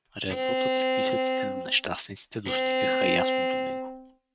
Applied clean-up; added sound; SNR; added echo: neural mask model RNNoise.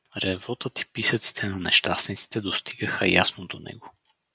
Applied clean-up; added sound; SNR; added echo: none; none; none; none.